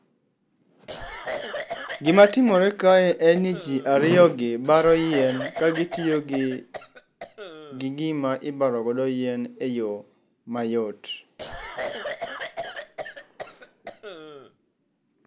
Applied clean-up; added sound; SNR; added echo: none; Cough; 12 dB; none.